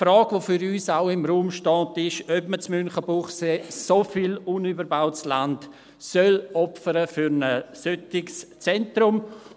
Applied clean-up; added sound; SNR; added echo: none; none; none; none.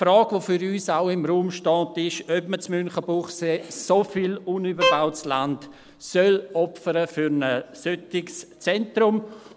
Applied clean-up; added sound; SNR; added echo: none; Bowed string instrument; 3 dB; none.